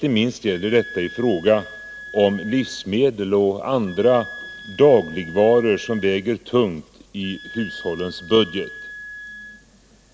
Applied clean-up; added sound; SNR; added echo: none; Wind instrument, woodwind instrument; 17 dB; none.